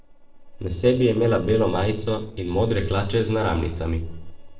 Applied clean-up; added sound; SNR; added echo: neural separator model SepFormer DNS4.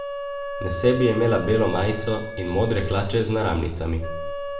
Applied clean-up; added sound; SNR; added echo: none; Wind instrument, woodwind instrument; 10 dB; reverberation time 0.7 s.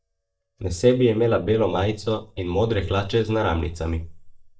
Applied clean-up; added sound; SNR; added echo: neural mask model DeepFilterNet 3.